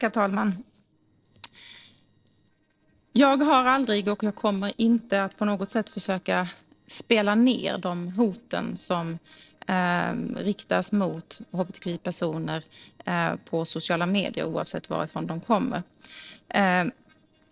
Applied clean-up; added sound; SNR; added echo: neural separator model SepFormer DNS4.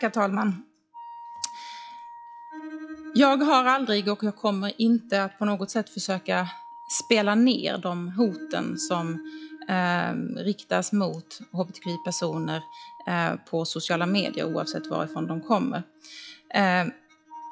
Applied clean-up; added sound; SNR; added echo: classical method log-MMSE.